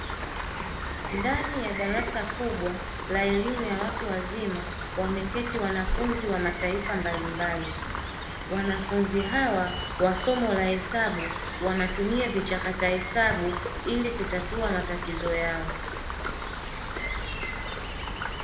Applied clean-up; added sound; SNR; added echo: none; Rain; 3 dB; reverberation time 0.7 s.